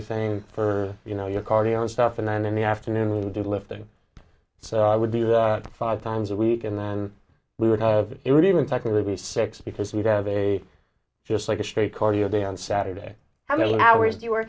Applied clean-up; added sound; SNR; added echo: none; none; none; none.